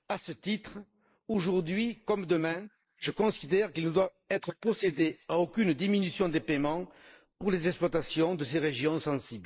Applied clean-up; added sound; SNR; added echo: neural mask model Resemble Enhance denoiser.